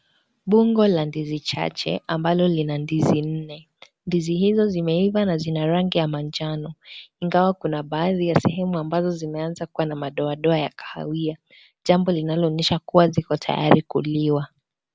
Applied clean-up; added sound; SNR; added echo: none; none; none; none.